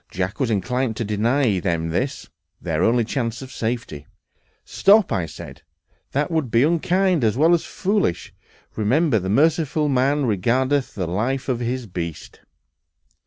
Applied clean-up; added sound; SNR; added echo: none; none; none; none.